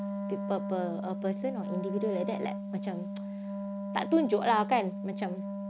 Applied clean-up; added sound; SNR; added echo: none; Wind instrument, woodwind instrument; 4 dB; none.